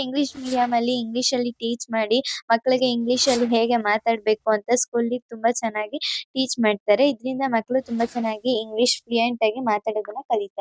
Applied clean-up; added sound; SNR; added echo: neural mask model RNNoise.